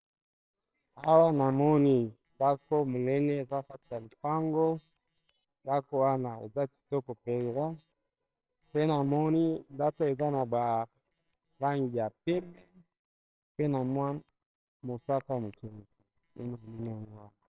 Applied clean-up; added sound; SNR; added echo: neural separator model SepFormer WHAMR!.